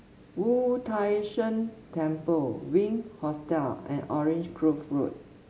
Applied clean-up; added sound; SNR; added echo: none; none; none; none.